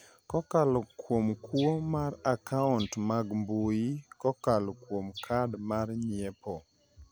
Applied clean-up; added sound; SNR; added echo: none; none; none; none.